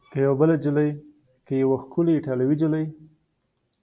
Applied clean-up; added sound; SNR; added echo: none; none; none; none.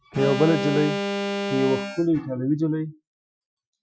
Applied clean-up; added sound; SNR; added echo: classical method Wiener filter.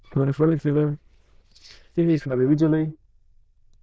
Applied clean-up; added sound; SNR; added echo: neural diffusion model UNIVERSE++.